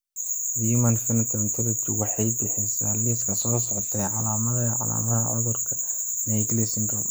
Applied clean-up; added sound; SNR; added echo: none; none; none; none.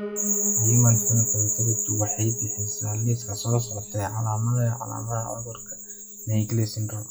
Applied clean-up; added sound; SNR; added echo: classical method log-MMSE.